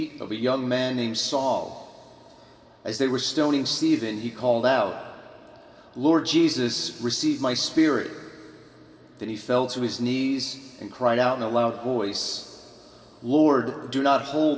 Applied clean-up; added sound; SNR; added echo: none; none; none; reverberation time 2.1 s.